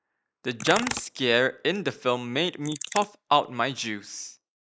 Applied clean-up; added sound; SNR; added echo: neural mask model Resemble Enhance denoiser.